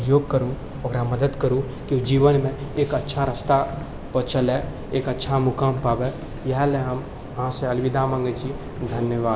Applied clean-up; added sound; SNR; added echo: none; Subway, metro, underground; 12 dB; none.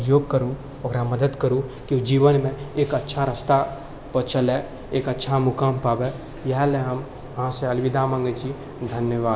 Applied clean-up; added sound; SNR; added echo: none; none; none; none.